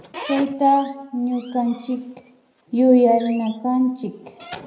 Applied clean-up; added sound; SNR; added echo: none; Squeak / Slam; 18 dB; reverberation time 0.8 s.